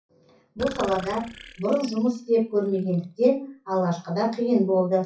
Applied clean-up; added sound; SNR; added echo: classical method WPE with log-MMSE.